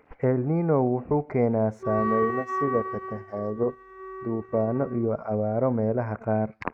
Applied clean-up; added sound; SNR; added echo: neural mask model RNNoise.